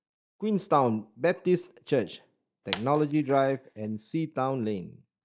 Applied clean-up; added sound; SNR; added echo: neural mask model DeepFilterNet 3.